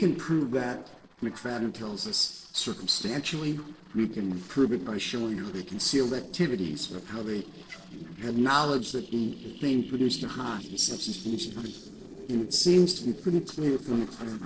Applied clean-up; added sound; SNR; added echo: neural separator model SepFormer DNS4.